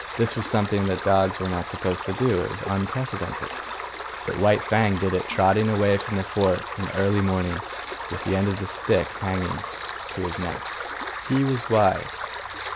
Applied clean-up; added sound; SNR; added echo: none; Stream; 9 dB; none.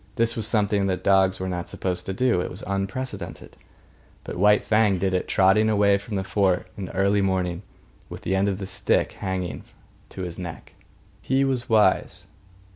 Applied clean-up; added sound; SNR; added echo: none; none; none; none.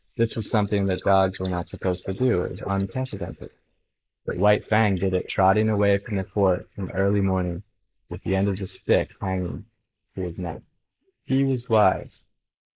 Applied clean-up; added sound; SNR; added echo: neural mask model Resemble Enhance denoiser.